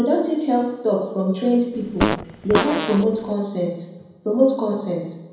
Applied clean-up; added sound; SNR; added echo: none; Fart; 3 dB; reverberation time 0.9 s.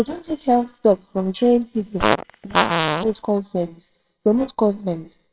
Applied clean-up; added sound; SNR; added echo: neural separator model SepFormer WHAMR!.